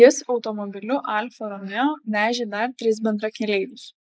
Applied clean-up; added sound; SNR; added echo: neural mask model Resemble Enhance denoiser.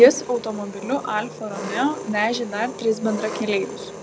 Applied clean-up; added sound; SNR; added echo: none; Engine; 11 dB; none.